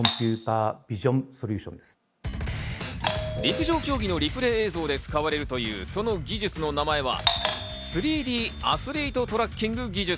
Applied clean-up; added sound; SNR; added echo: none; Doorbell + Wind instrument, woodwind instrument; 5 dB; none.